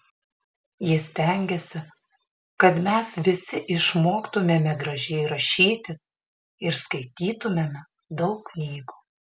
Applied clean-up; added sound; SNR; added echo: none; none; none; none.